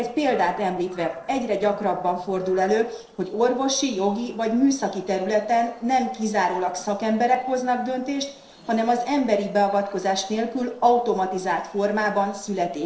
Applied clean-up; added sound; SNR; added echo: neural separator model SepFormer DNS4.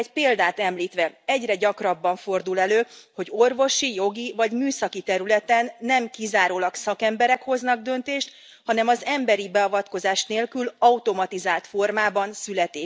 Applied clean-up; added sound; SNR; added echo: none; none; none; none.